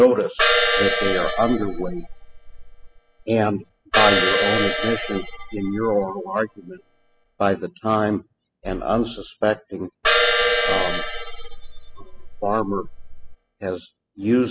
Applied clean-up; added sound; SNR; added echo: classical method spectral subtraction.